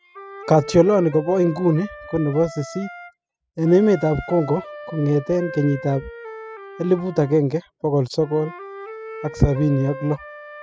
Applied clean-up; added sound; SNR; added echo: classical method spectral subtraction.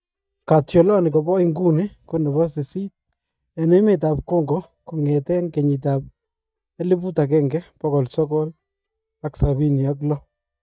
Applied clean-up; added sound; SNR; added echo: neural mask model DeepFilterNet 3.